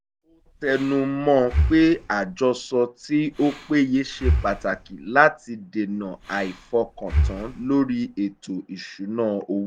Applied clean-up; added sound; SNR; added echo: none; Breathing; 6 dB; none.